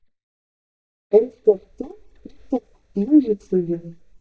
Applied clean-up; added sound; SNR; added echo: neural mask model DeepFilterNet 3.